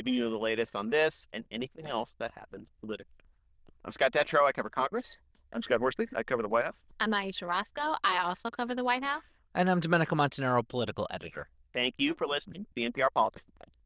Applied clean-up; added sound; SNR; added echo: neural diffusion model UNIVERSE++.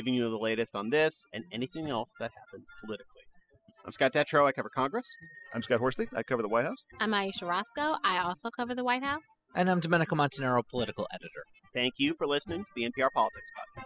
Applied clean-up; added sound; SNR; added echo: classical method spectral subtraction.